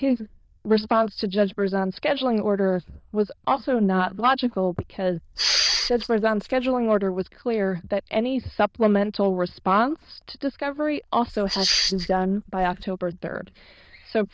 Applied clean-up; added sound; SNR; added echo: neural diffusion model UNIVERSE++.